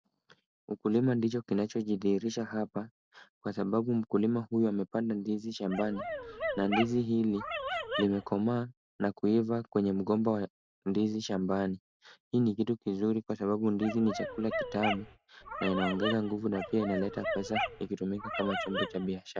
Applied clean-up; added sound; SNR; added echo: none; Dog; 5 dB; none.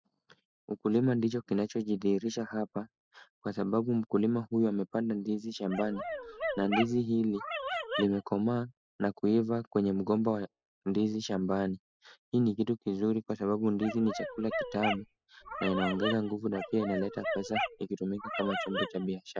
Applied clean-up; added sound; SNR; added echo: classical method spectral subtraction.